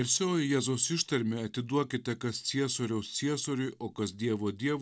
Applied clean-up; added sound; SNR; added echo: none; none; none; none.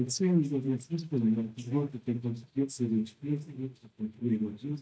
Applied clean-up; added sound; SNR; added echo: neural mask model DeepFilterNet 3.